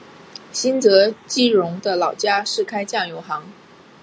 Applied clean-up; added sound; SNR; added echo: none; none; none; none.